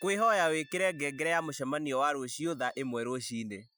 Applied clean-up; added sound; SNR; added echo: classical method Wiener filter.